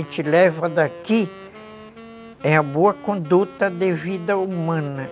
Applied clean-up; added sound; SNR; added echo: none; Wind instrument, woodwind instrument; 19 dB; none.